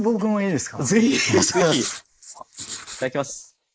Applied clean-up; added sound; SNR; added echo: neural mask model Resemble Enhance denoiser.